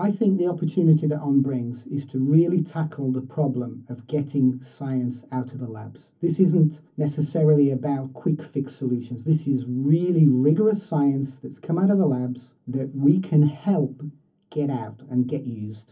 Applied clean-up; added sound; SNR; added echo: none; none; none; reverberation time 0.3 s.